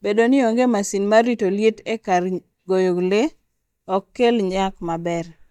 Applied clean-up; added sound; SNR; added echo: neural mask model DeepFilterNet 3.